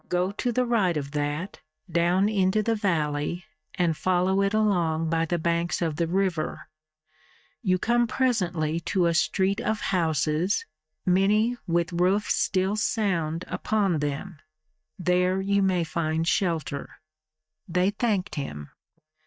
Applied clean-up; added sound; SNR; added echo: neural mask model DeepFilterNet 3.